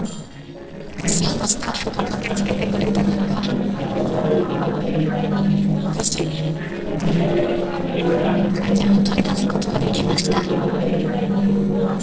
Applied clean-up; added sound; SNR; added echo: neural separator model SepFormer DNS4.